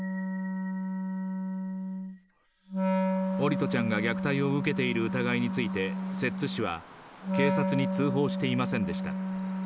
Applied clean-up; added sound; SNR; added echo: none; Wind instrument, woodwind instrument; -1 dB; none.